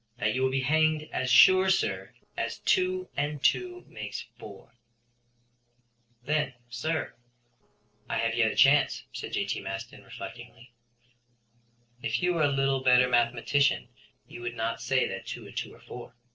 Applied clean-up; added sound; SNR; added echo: neural separator model SepFormer DNS4.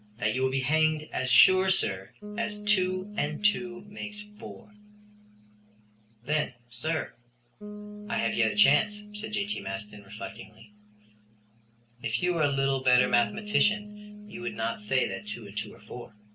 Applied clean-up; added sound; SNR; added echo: none; Bass guitar; 13 dB; none.